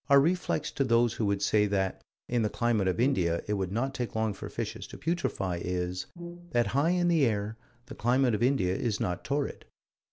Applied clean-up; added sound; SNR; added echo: none; Brass instrument; 13 dB; none.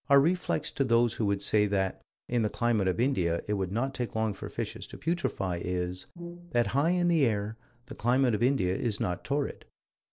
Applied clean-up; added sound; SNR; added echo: neural separator model SepFormer DNS4.